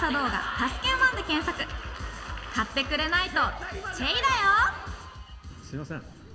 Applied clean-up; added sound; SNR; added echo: none; none; none; reverberation time 1.6 s.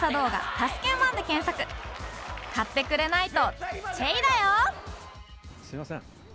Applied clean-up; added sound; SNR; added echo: none; none; none; none.